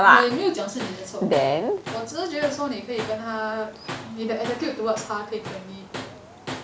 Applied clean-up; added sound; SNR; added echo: none; Tools; 14 dB; none.